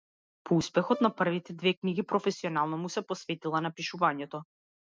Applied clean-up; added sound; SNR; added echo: neural mask model RNNoise.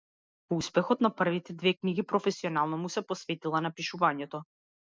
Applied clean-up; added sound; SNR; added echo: neural mask model DeepFilterNet 3.